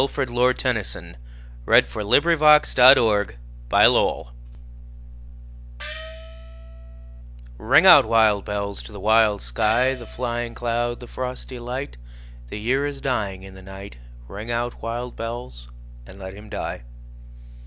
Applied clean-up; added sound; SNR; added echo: none; Gong; 16 dB; none.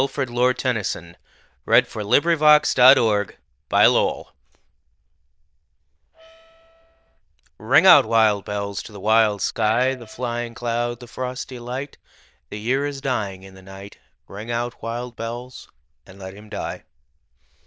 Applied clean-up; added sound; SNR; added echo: neural diffusion model UNIVERSE++.